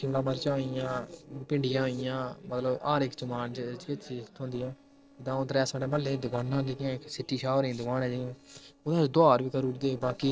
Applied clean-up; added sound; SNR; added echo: neural separator model SepFormer DNS4.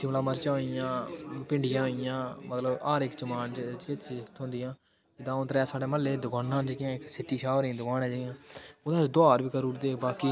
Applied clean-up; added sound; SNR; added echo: none; none; none; none.